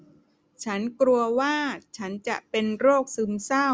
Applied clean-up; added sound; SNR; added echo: none; none; none; none.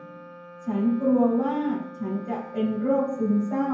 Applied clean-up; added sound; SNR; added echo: none; Wind instrument, woodwind instrument; 18 dB; reverberation time 0.9 s.